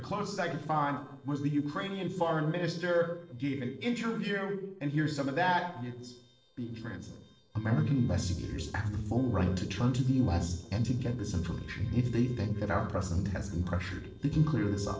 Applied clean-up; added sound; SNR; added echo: neural separator model SepFormer DNS4.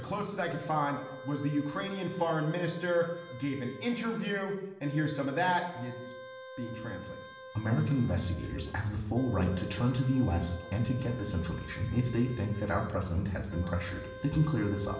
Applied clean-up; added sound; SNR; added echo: none; Wind instrument, woodwind instrument; 15 dB; reverberation time 0.9 s.